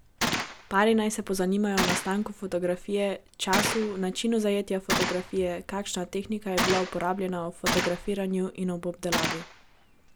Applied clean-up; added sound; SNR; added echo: none; Gunshot, gunfire; 5 dB; none.